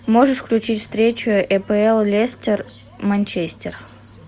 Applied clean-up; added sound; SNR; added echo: none; none; none; none.